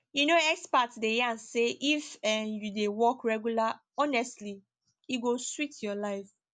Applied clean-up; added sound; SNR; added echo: none; none; none; none.